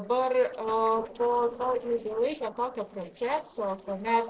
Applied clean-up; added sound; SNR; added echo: neural separator model SepFormer DNS4.